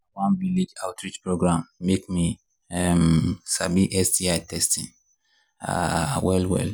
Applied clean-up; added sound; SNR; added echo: none; none; none; none.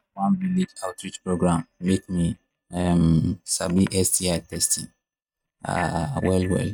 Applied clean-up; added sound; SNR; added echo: neural mask model RNNoise.